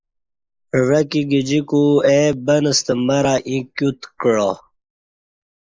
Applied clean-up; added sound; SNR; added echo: neural mask model Resemble Enhance denoiser.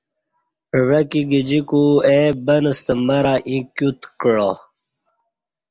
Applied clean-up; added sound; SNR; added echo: none; none; none; none.